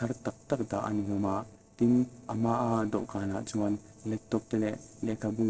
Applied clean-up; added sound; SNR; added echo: neural separator model SepFormer DNS4.